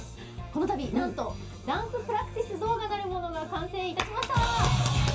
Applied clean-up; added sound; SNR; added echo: none; none; none; reverberation time 0.2 s.